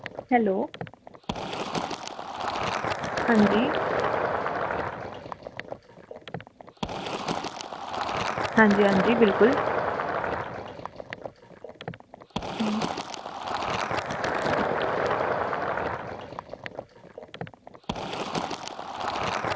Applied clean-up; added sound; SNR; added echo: none; Fill (with liquid); -1 dB; none.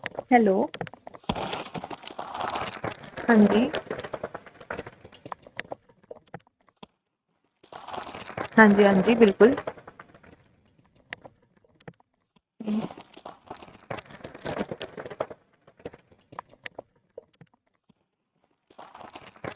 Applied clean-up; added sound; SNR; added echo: neural mask model RNNoise.